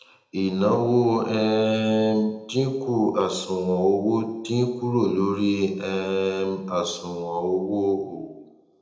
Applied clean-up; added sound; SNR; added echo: none; none; none; reverberation time 0.8 s.